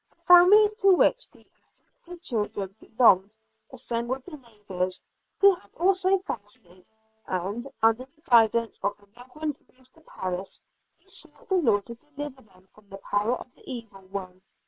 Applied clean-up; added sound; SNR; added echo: neural separator model SepFormer WHAM!.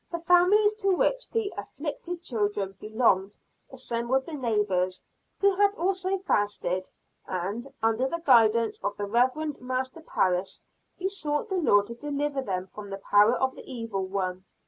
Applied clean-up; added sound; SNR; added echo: none; none; none; none.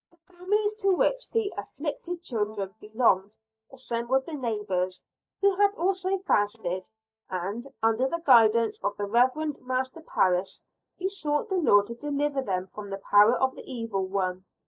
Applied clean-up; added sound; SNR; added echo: neural mask model DeepFilterNet 3.